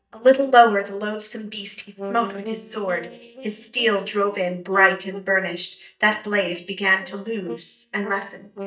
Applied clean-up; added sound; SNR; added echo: neural mask model DeepFilterNet 3.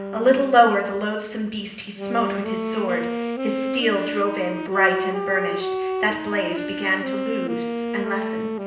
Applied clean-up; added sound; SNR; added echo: none; Wind instrument, woodwind instrument; 4 dB; reverberation time 0.8 s.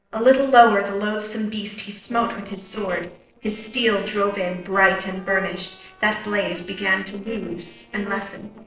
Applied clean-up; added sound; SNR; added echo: neural separator model SepFormer DNS4.